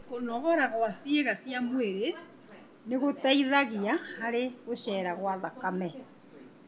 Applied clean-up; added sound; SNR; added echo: none; Subway, metro, underground; 19 dB; reverberation time 0.5 s.